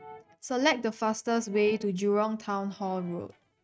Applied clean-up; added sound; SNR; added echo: neural mask model RNNoise.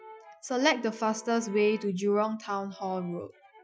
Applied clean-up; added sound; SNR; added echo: classical method Wiener filter.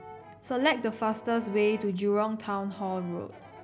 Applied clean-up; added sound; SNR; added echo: none; Brass instrument; 19 dB; none.